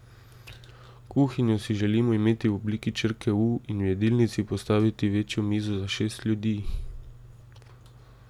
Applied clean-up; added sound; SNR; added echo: none; none; none; none.